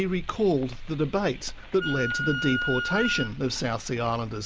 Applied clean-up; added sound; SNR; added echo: none; Wind instrument, woodwind instrument; 5 dB; none.